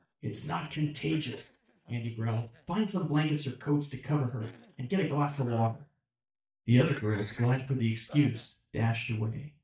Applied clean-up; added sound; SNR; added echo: neural mask model DeepFilterNet 3.